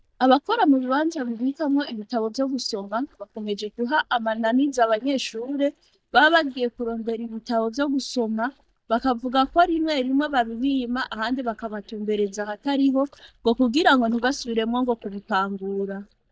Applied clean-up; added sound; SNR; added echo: neural mask model DeepFilterNet 3.